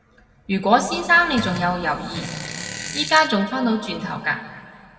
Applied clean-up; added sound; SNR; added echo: none; Fart; 10 dB; reverberation time 2.1 s.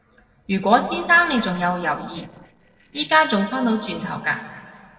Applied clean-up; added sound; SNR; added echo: neural separator model SepFormer DNS4.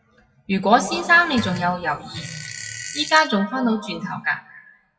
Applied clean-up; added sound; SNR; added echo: classical method WPE with log-MMSE.